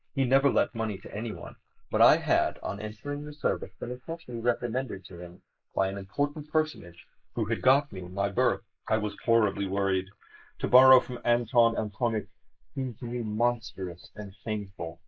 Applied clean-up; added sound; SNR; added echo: neural mask model Resemble Enhance denoiser.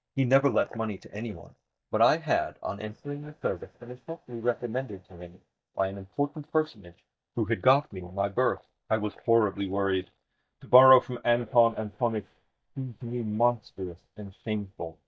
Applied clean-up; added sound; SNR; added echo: neural mask model DeepFilterNet 3.